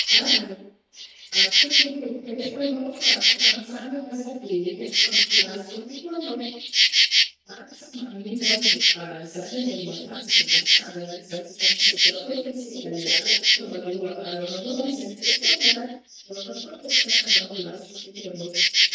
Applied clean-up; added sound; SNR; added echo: neural mask model DeepFilterNet 3.